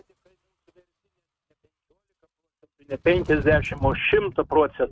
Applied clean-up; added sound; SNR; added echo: neural mask model RNNoise.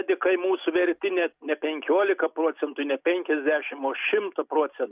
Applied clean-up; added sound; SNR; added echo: none; none; none; none.